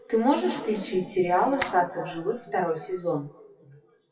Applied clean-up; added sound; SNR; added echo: classical method WPE with log-MMSE.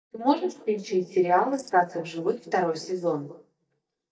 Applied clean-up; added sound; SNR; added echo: neural mask model DeepFilterNet 3.